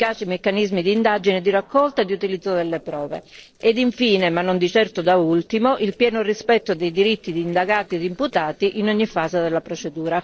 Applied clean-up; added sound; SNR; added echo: neural separator model SepFormer DNS4.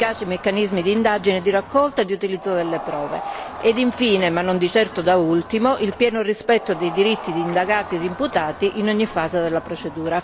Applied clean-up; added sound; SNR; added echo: none; Crowd; 14 dB; none.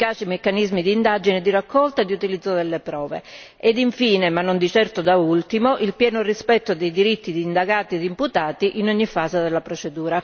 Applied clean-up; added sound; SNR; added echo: none; none; none; none.